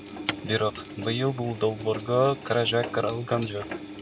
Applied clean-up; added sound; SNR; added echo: none; Engine + Coin (dropping); 11 dB; none.